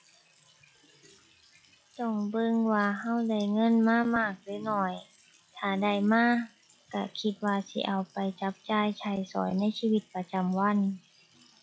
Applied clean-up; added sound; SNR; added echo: classical method log-MMSE.